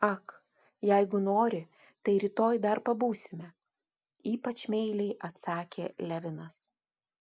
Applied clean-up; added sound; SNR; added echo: none; none; none; none.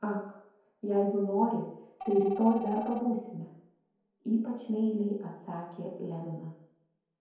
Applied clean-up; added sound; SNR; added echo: none; Telephone; 14 dB; reverberation time 0.9 s.